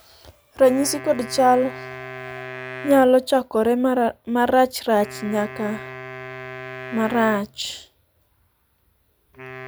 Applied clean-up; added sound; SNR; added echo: none; Wind instrument, woodwind instrument; 15 dB; none.